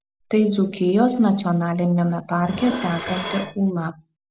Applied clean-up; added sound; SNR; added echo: none; Dishes, pots, and pans; 12 dB; none.